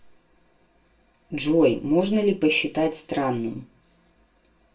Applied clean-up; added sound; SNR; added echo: none; none; none; reverberation time 0.2 s.